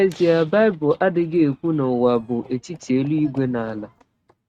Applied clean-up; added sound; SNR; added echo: neural mask model RNNoise.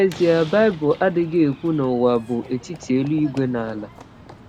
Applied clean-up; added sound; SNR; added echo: none; Slam + Run / Train; 20 dB; none.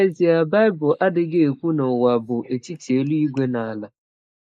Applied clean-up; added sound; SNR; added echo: neural mask model Resemble Enhance denoiser.